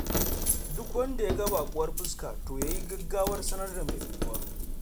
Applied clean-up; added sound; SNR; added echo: none; Coin (dropping); -3 dB; none.